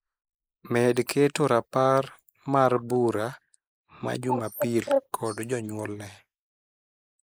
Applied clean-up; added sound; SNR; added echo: neural mask model Resemble Enhance denoiser.